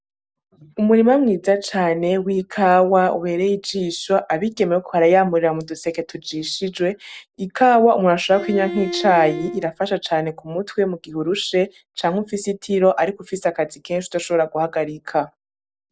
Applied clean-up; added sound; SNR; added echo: none; Bowed string instrument; 10 dB; none.